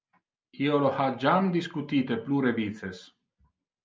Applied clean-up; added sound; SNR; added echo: none; none; none; none.